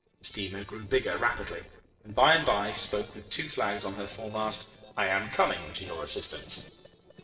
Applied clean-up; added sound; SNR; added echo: neural separator model SepFormer DNS4.